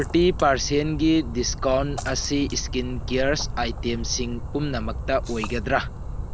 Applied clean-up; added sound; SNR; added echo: none; Splash, splatter; 6 dB; none.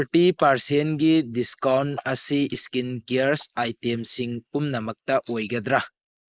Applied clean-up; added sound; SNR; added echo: neural mask model Resemble Enhance denoiser.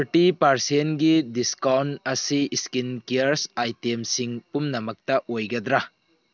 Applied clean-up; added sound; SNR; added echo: none; none; none; none.